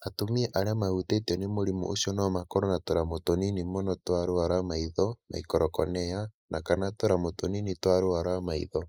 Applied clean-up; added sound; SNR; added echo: neural mask model Resemble Enhance denoiser.